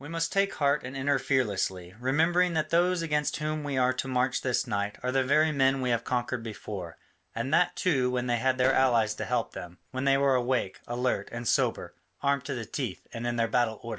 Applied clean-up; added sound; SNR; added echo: neural separator model SepFormer DNS4.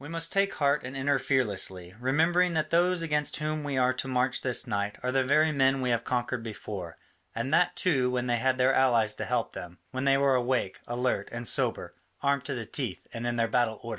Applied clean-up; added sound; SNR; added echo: none; none; none; none.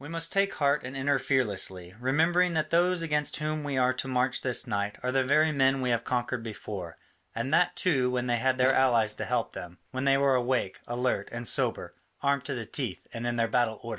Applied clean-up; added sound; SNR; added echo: neural mask model Resemble Enhance denoiser.